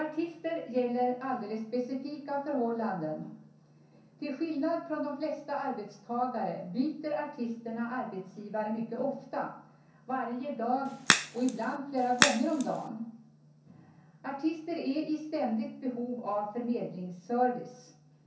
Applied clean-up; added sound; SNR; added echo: none; Crack; -3 dB; reverberation time 0.6 s.